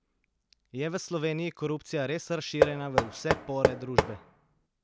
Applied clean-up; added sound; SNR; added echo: none; Knock; -4 dB; none.